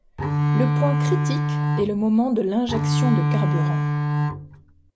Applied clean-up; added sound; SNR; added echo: none; Bowed string instrument; -3 dB; none.